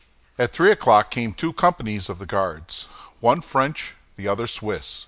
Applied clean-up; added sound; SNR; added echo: none; none; none; none.